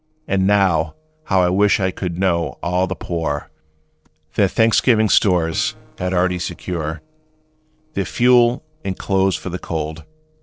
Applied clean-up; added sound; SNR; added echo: neural separator model SepFormer DNS4.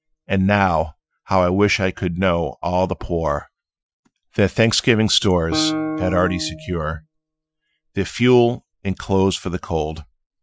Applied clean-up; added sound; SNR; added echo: classical method Wiener filter.